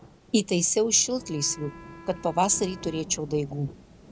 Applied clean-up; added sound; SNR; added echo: none; Wind instrument, woodwind instrument + Rain / Thunderstorm; 17 dB; none.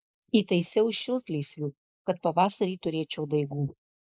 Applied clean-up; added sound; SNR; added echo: neural mask model Resemble Enhance denoiser.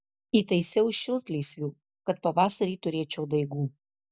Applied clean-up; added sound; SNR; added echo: none; none; none; none.